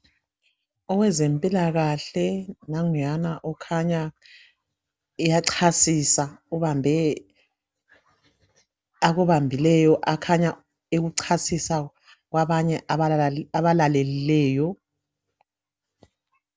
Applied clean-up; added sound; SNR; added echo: none; none; none; none.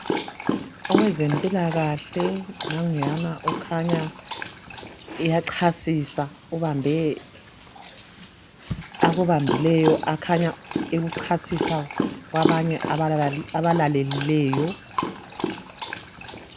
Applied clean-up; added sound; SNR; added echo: none; Dog; 5 dB; none.